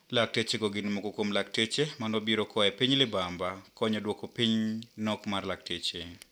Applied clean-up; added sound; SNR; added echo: none; none; none; none.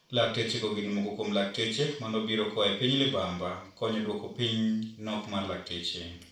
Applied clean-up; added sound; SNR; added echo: none; none; none; reverberation time 0.4 s.